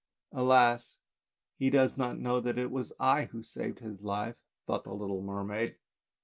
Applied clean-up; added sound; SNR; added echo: none; none; none; none.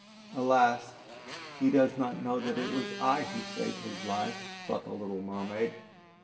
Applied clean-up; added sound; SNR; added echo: none; Motorcycle; 12 dB; reverberation time 1.6 s.